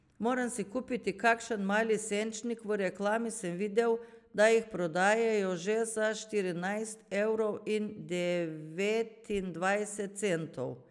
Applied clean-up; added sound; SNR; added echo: none; none; none; none.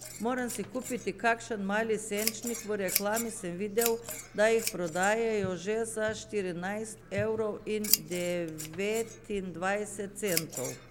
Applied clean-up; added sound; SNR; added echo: none; Scissors; 7 dB; none.